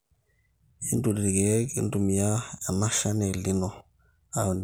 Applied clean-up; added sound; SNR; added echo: none; none; none; none.